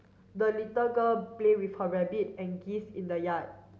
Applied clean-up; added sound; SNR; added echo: none; none; none; none.